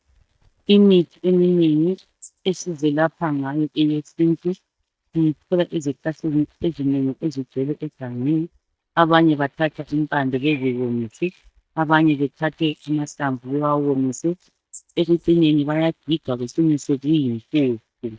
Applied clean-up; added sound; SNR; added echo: neural mask model DeepFilterNet 3.